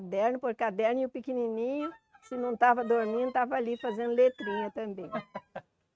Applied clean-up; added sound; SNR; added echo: neural mask model RNNoise.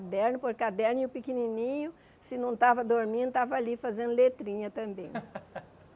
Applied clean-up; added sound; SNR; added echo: none; none; none; none.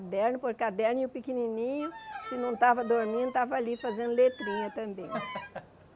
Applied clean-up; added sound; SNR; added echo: none; Bowed string instrument; 12 dB; none.